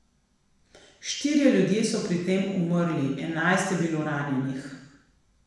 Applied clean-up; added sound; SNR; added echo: none; none; none; reverberation time 0.9 s.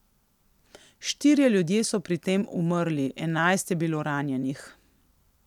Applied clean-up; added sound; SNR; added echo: none; none; none; none.